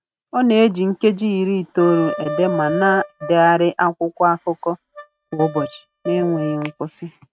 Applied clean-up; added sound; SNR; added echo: neural mask model RNNoise.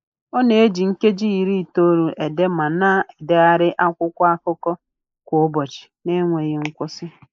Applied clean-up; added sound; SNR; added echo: neural mask model Resemble Enhance denoiser.